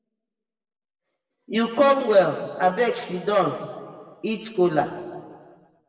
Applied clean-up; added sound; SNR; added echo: none; Tambourine; 14 dB; reverberation time 1.5 s.